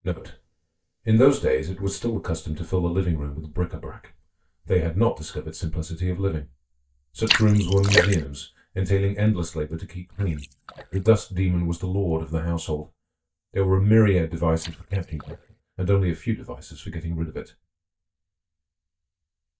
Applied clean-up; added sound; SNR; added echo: neural mask model DeepFilterNet 3.